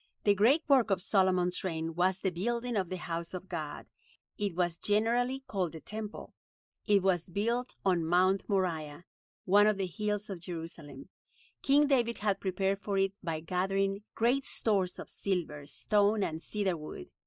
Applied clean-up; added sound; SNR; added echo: neural mask model Resemble Enhance denoiser.